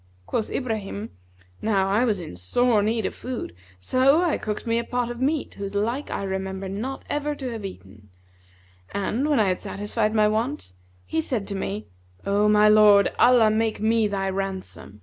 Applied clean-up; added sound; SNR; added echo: none; none; none; none.